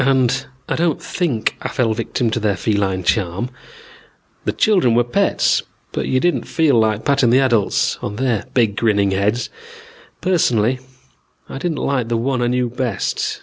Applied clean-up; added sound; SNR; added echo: none; none; none; none.